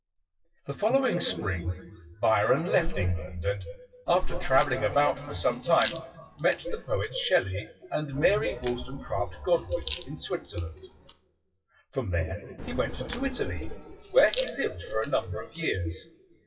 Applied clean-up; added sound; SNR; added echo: classical method WPE with log-MMSE.